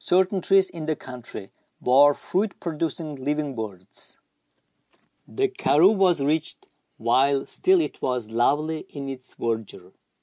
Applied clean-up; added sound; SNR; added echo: none; none; none; none.